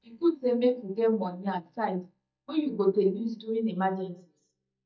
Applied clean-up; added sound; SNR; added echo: neural mask model DeepFilterNet 3.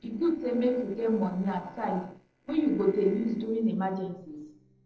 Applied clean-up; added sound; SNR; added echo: neural separator model SepFormer DNS4.